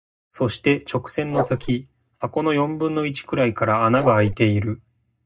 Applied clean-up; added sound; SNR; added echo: neural mask model DeepFilterNet 3.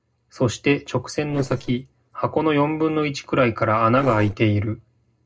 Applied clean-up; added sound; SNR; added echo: neural separator model SepFormer DNS4.